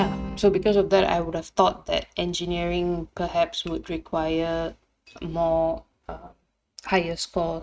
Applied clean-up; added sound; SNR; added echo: neural mask model RNNoise.